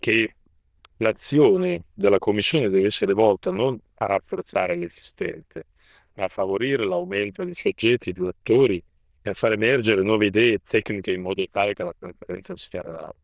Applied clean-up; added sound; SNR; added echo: neural diffusion model UNIVERSE++.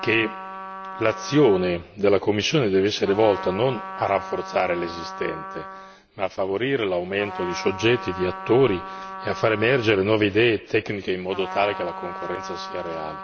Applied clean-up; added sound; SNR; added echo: none; Trumpet; 12 dB; none.